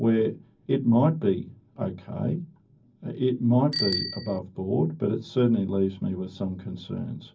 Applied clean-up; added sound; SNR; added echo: none; Bicycle bell; 10 dB; reverberation time 0.4 s.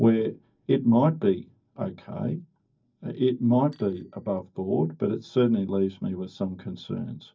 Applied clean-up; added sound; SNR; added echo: neural mask model DeepFilterNet 3.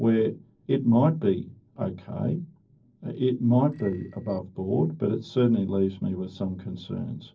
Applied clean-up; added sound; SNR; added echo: neural separator model SepFormer DNS4.